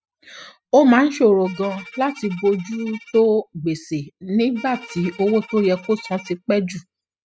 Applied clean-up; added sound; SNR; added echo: classical method spectral subtraction.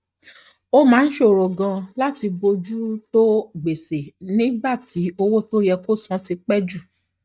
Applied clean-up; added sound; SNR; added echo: neural mask model DeepFilterNet 3.